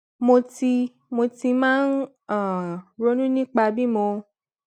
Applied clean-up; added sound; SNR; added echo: none; none; none; none.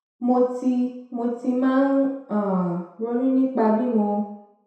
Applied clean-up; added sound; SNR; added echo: none; none; none; reverberation time 0.7 s.